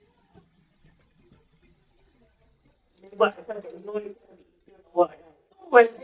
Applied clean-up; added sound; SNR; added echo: neural mask model DeepFilterNet 3.